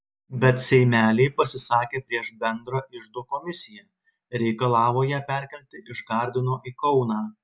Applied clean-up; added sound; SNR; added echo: none; none; none; none.